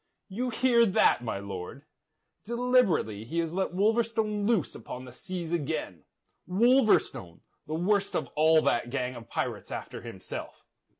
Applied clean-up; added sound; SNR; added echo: none; none; none; none.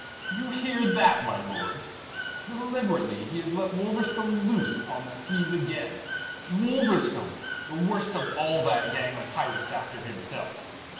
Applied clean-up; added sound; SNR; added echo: none; Water / Bird; 9 dB; reverberation time 1.1 s.